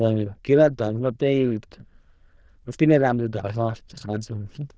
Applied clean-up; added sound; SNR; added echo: neural diffusion model UNIVERSE++.